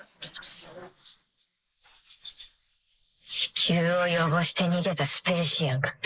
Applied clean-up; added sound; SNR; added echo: neural mask model Resemble Enhance denoiser.